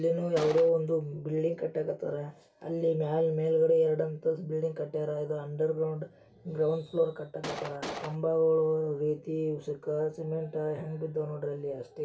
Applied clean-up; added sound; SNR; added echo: none; Gunshot, gunfire; 8 dB; reverberation time 0.2 s.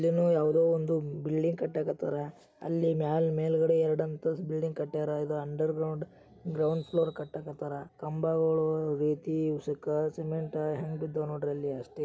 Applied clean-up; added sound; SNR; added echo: none; none; none; none.